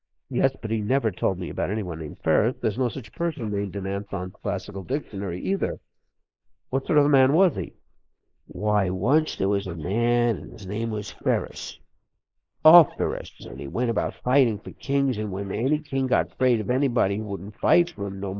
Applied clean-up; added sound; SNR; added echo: neural mask model Resemble Enhance denoiser.